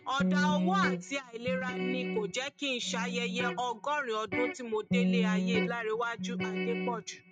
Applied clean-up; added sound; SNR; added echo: neural mask model RNNoise.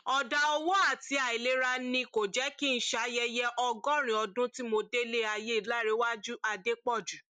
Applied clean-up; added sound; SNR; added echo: none; none; none; none.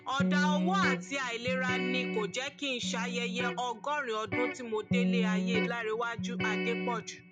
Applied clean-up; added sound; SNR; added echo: none; Electric guitar; -1 dB; none.